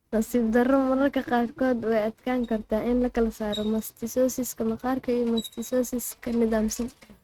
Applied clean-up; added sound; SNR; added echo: neural mask model RNNoise.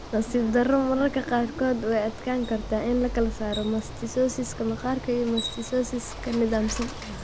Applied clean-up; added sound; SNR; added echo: none; Bicycle; 12 dB; none.